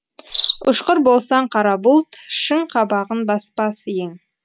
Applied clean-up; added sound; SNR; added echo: none; Cricket; 14 dB; none.